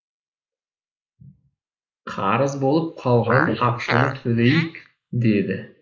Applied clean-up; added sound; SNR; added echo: neural mask model Resemble Enhance denoiser.